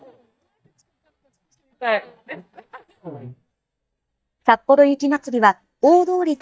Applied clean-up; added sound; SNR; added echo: neural mask model DeepFilterNet 3.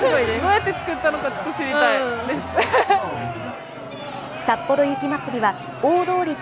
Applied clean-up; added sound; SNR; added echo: none; Crowd; 10 dB; none.